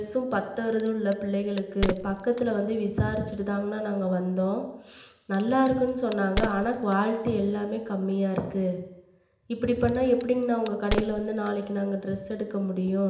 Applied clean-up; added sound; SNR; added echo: none; Crack; 11 dB; reverberation time 0.8 s.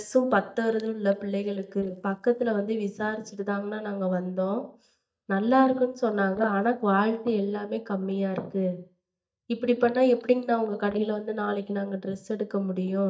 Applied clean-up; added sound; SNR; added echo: neural mask model DeepFilterNet 3.